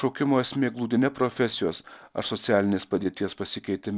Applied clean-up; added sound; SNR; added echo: none; none; none; none.